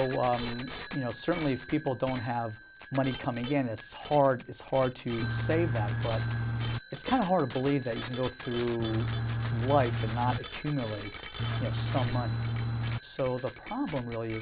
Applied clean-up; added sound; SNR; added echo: none; Engine / Truck + Bicycle bell; -2 dB; none.